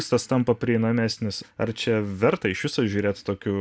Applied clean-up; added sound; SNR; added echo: none; none; none; none.